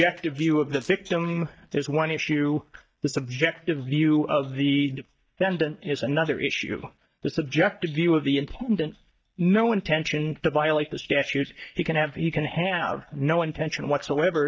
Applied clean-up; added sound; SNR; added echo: neural mask model DeepFilterNet 3.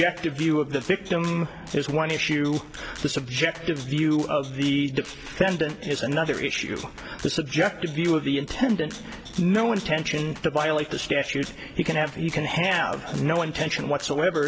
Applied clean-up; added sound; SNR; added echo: none; Rattle (instrument); 20 dB; none.